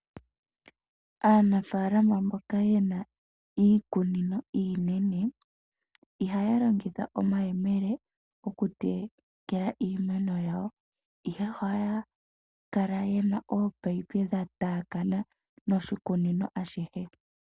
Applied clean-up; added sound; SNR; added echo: none; none; none; none.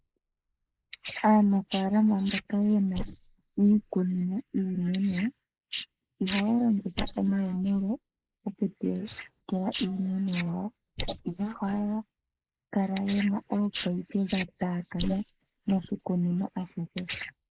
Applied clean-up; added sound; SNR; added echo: neural mask model Resemble Enhance denoiser.